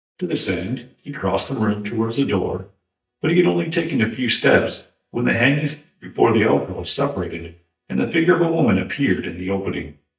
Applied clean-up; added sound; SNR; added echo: neural mask model DeepFilterNet 3.